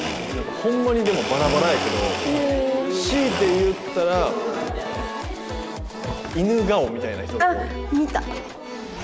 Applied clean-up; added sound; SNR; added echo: none; Domestic sounds, home sounds; 10 dB; none.